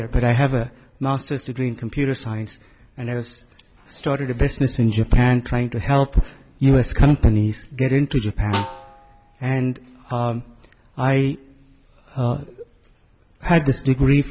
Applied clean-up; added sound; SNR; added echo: none; Snare drum; 14 dB; none.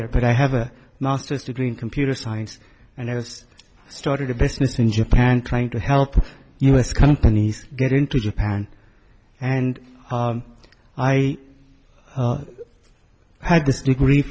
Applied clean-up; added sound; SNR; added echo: none; none; none; none.